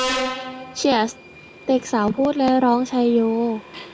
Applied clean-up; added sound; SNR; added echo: none; Subway, metro, underground; 11 dB; none.